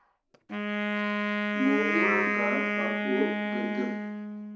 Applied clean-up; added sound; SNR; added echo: none; Wind instrument, woodwind instrument; -4 dB; reverberation time 0.7 s.